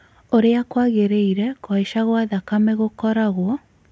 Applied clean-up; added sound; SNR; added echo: none; none; none; none.